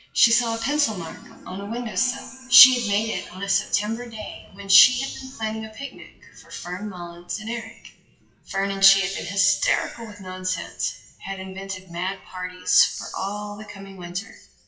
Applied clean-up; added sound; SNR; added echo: classical method WPE with log-MMSE.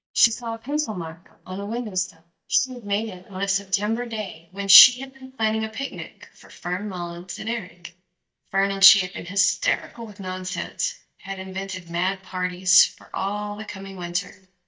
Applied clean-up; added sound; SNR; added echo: neural mask model DeepFilterNet 3.